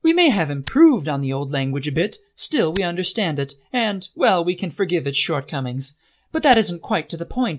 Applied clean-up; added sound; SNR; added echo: none; Tick; 18 dB; none.